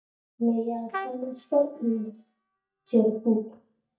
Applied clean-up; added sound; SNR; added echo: neural mask model DeepFilterNet 3.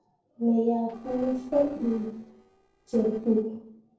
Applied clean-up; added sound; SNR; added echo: neural separator model SepFormer DNS4.